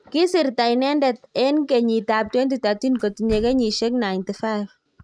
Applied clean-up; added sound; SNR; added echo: neural mask model RNNoise.